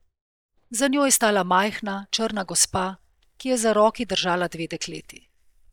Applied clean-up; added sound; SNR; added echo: neural mask model DeepFilterNet 3.